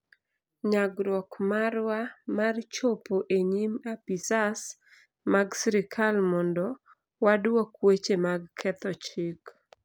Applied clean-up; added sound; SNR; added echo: none; none; none; none.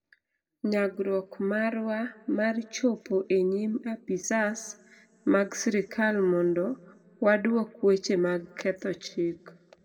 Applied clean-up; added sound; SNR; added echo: none; none; none; reverberation time 0.2 s.